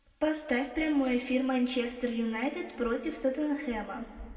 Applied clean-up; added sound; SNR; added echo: none; none; none; reverberation time 1.8 s.